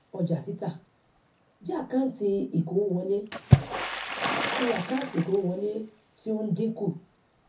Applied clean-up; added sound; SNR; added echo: none; Water / Splash, splatter; 2 dB; reverberation time 0.3 s.